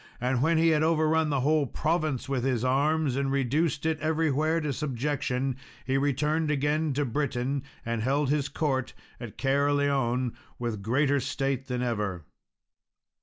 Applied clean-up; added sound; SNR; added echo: none; none; none; none.